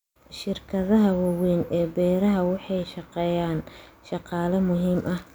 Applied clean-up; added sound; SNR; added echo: none; none; none; none.